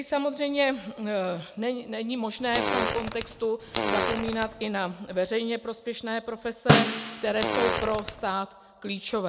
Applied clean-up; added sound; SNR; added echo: none; Fart + Snare drum; -3 dB; none.